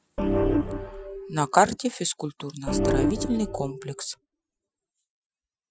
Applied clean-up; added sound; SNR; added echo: classical method Wiener filter.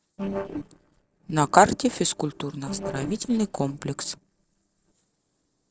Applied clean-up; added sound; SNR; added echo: neural separator model SepFormer DNS4.